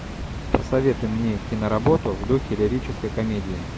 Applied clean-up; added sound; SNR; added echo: none; Water; 8 dB; none.